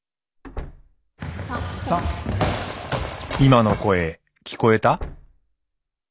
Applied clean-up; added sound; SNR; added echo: none; Slam; 15 dB; none.